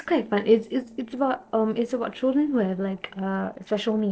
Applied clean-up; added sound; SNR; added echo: neural separator model SepFormer DNS4.